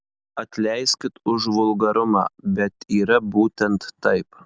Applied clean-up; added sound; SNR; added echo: none; none; none; none.